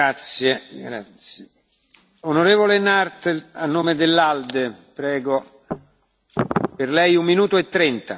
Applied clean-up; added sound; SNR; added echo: none; none; none; none.